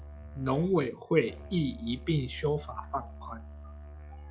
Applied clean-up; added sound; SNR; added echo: none; Musical instrument; 13 dB; none.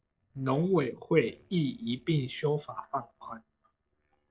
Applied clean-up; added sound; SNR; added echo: neural separator model SepFormer DNS4.